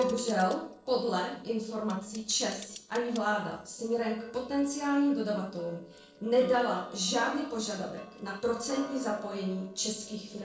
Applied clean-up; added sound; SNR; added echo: neural separator model SepFormer DNS4.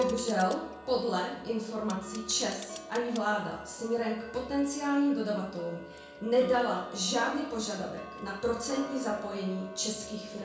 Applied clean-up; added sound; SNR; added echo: none; Tick-tock; 14 dB; reverberation time 0.5 s.